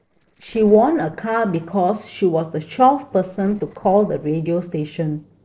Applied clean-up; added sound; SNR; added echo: neural separator model SepFormer DNS4.